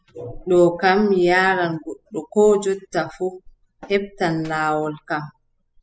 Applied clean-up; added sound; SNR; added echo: classical method spectral subtraction.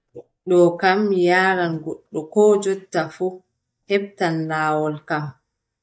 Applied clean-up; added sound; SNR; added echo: neural mask model DeepFilterNet 3.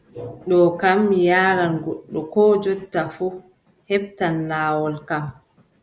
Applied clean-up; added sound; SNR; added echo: none; none; none; none.